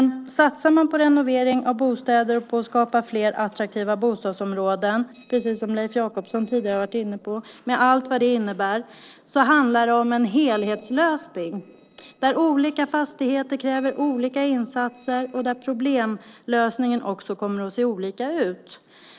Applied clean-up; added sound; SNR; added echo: neural separator model SepFormer DNS4.